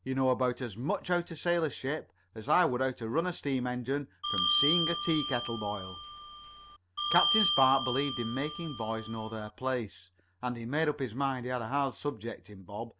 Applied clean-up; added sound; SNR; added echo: none; Bell; 1 dB; none.